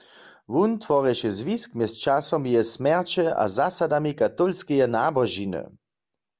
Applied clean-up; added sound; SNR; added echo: none; none; none; none.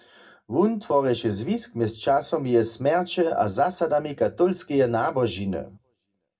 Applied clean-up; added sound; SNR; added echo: none; none; none; reverberation time 0.2 s.